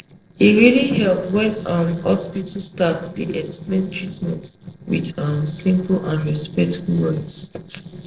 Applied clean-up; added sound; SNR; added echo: neural separator model SepFormer DNS4.